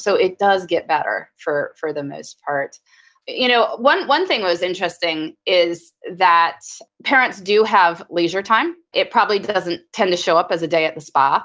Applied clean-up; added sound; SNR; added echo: none; none; none; none.